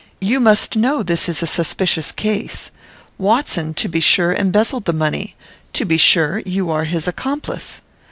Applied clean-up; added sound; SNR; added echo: none; none; none; none.